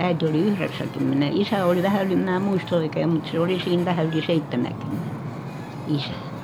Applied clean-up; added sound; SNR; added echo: none; Wind / Ocean; 10 dB; none.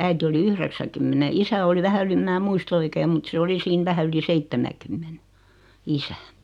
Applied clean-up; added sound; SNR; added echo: none; none; none; none.